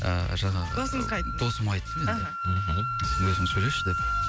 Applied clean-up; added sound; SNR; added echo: none; Wind instrument, woodwind instrument; 4 dB; none.